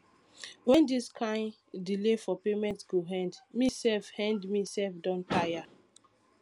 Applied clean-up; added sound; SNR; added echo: none; none; none; none.